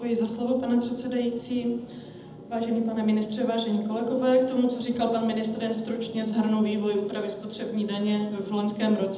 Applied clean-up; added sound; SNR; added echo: none; none; none; reverberation time 0.8 s.